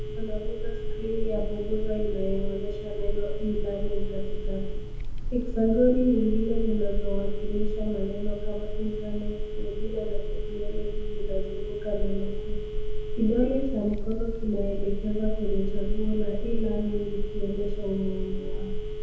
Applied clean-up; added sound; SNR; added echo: none; Telephone; -4 dB; reverberation time 1.0 s.